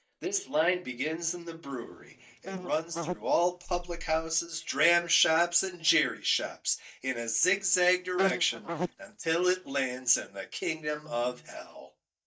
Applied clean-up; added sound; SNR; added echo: neural mask model DeepFilterNet 3.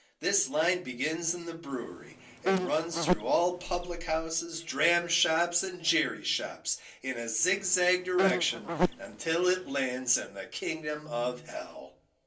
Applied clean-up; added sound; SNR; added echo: none; Insect; 2 dB; reverberation time 0.3 s.